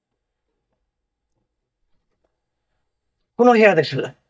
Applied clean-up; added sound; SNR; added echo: neural mask model DeepFilterNet 3.